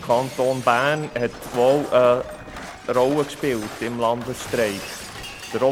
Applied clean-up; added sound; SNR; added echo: none; Shatter; 14 dB; none.